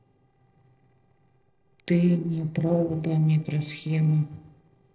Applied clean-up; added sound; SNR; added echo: neural separator model SepFormer DNS4.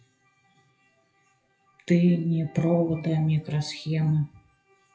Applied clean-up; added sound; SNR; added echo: classical method WPE with log-MMSE.